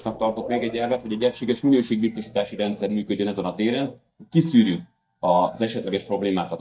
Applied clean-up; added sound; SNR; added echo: neural mask model DeepFilterNet 3.